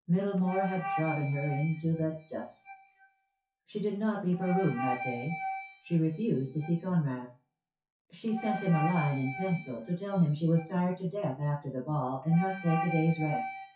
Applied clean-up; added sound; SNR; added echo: classical method WPE with log-MMSE.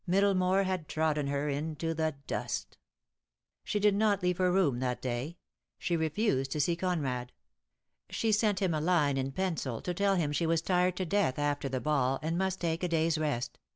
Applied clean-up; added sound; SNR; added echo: none; none; none; none.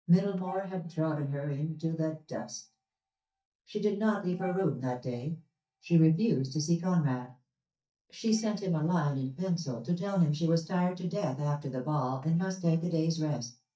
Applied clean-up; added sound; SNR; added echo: neural mask model DeepFilterNet 3.